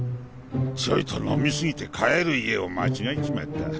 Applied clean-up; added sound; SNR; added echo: none; none; none; none.